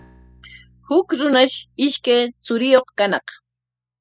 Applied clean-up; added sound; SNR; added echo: classical method spectral subtraction.